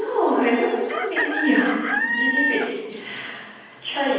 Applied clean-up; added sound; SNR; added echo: none; Chicken, rooster; 2 dB; reverberation time 1.2 s.